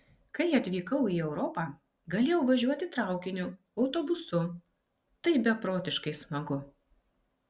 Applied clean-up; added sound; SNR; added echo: none; none; none; none.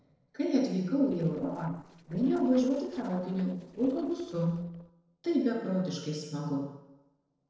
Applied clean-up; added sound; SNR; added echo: neural separator model SepFormer DNS4.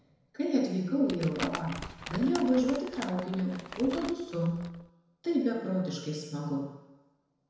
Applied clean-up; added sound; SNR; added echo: none; Crumpling, crinkling; 11 dB; reverberation time 1.0 s.